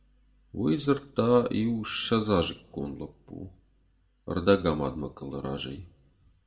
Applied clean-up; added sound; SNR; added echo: none; none; none; reverberation time 0.3 s.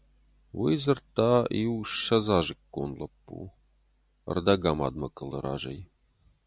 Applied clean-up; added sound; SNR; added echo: none; none; none; none.